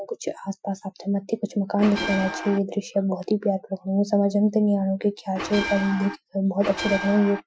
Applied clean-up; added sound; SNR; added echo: classical method Wiener filter.